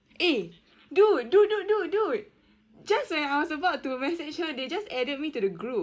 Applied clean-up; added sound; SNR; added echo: none; none; none; none.